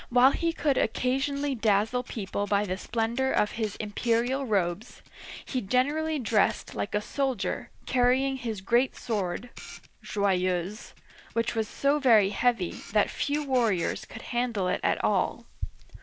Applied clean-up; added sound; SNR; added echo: none; Camera; 17 dB; none.